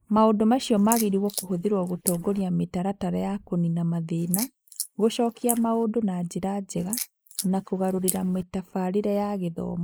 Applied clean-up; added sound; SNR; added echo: neural mask model Resemble Enhance denoiser.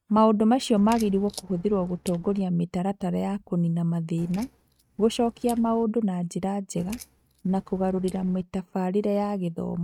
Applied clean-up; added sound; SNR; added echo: neural mask model RNNoise.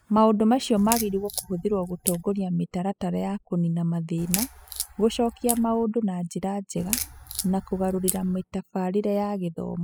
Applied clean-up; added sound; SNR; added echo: classical method spectral subtraction.